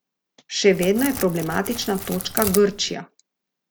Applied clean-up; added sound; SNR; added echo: none; Crackle; 9 dB; none.